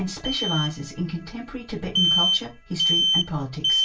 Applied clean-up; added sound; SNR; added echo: none; Alarm; -5 dB; reverberation time 0.2 s.